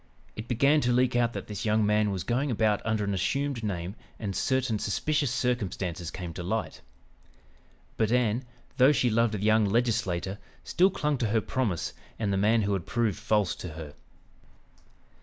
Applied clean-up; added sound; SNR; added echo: none; none; none; none.